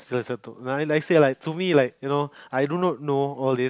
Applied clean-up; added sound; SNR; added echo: none; none; none; none.